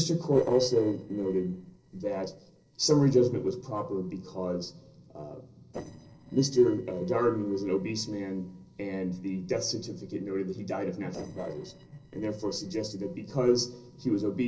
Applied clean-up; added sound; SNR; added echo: neural separator model SepFormer DNS4.